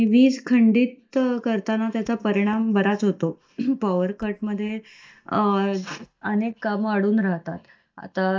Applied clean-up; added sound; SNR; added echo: neural mask model DeepFilterNet 3.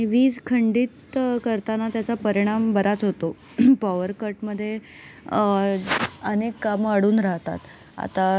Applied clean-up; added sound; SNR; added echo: none; none; none; none.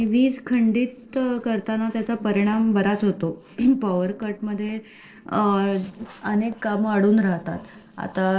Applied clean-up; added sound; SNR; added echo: neural separator model SepFormer DNS4.